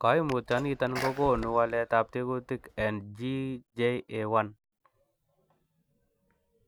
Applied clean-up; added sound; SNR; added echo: none; Sneeze; 12 dB; none.